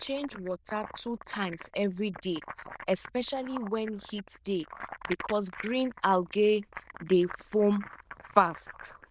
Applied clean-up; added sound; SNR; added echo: neural diffusion model UNIVERSE++.